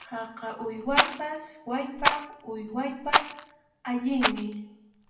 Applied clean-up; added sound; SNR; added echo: none; Rattle; -2 dB; reverberation time 0.6 s.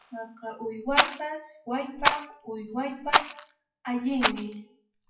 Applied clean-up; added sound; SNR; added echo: classical method WPE with log-MMSE.